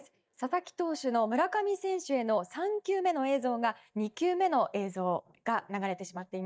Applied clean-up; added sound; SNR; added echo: neural mask model DeepFilterNet 3.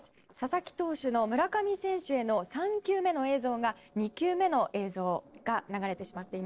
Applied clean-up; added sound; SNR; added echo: neural separator model SepFormer DNS4.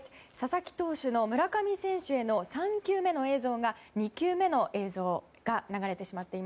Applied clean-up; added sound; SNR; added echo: none; none; none; none.